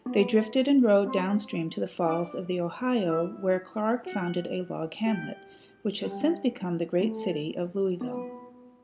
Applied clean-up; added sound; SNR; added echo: none; Percussion; 12 dB; none.